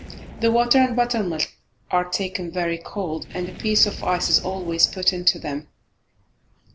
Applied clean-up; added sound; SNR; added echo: none; Fire; 17 dB; none.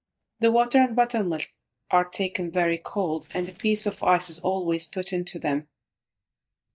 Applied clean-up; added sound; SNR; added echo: neural mask model DeepFilterNet 3.